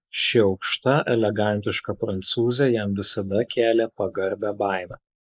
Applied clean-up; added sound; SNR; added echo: neural mask model Resemble Enhance denoiser.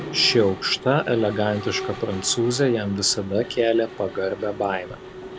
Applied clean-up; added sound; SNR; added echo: none; Mechanisms; 13 dB; none.